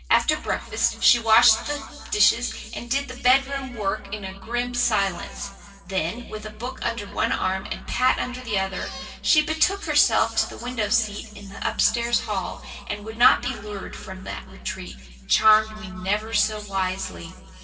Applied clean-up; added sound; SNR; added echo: neural separator model SepFormer DNS4.